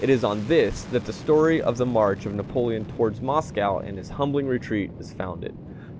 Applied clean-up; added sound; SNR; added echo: none; Fixed-wing aircraft, airplane; 13 dB; none.